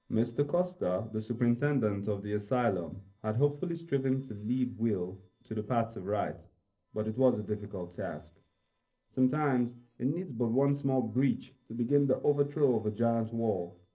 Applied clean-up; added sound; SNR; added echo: neural separator model SepFormer DNS4.